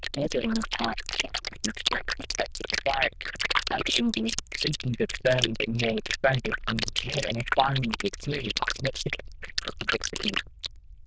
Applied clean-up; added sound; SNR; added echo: neural diffusion model UNIVERSE++.